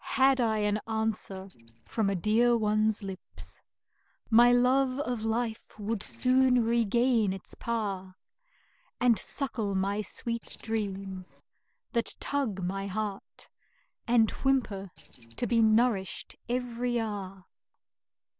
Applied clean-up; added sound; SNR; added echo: neural separator model SepFormer DNS4.